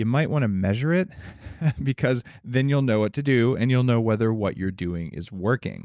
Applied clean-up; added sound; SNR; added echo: none; none; none; none.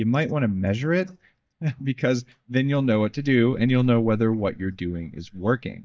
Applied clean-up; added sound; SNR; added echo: neural mask model DeepFilterNet 3.